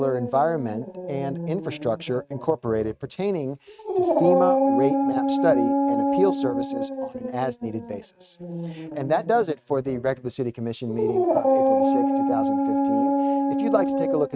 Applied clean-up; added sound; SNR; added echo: neural mask model RNNoise.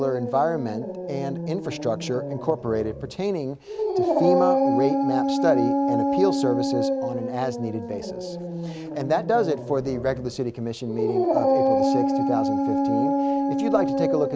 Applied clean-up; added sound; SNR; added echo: none; Dog; -2 dB; none.